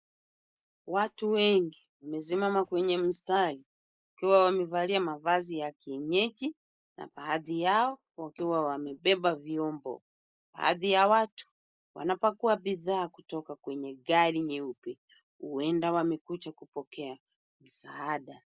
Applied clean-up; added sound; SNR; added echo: neural mask model Resemble Enhance denoiser.